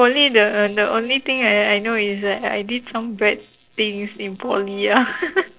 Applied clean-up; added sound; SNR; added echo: neural separator model SepFormer DNS4.